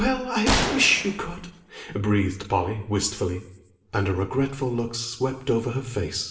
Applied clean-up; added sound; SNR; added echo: none; Gunshot, gunfire; 6 dB; reverberation time 0.7 s.